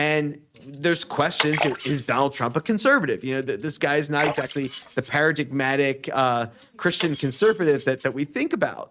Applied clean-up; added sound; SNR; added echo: neural mask model RNNoise.